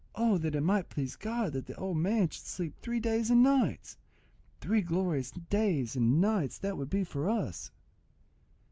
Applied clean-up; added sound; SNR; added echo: none; none; none; none.